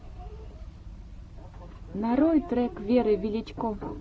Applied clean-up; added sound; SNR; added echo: none; none; none; none.